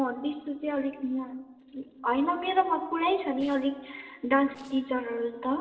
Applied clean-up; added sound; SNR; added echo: neural separator model SepFormer DNS4.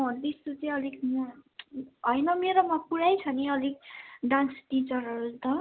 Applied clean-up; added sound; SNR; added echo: none; none; none; none.